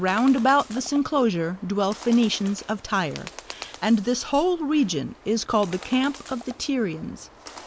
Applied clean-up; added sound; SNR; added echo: none; Bird; 19 dB; none.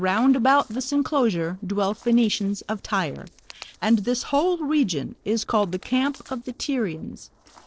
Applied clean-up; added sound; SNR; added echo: neural separator model SepFormer DNS4.